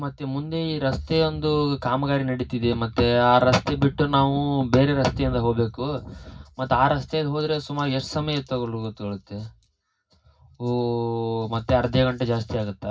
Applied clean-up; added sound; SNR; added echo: none; none; none; reverberation time 0.4 s.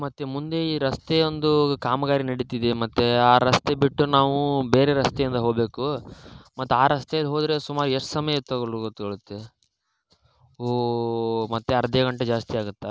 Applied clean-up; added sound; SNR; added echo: none; none; none; none.